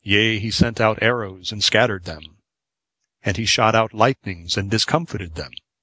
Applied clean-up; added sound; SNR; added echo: none; none; none; none.